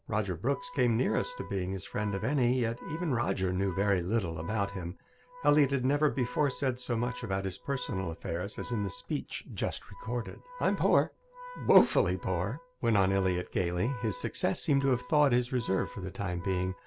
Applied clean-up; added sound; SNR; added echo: none; Organ; 18 dB; none.